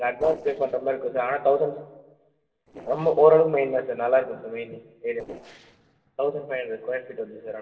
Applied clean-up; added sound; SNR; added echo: neural separator model SepFormer DNS4.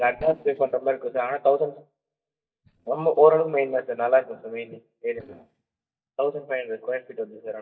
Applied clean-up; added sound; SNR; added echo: neural mask model DeepFilterNet 3.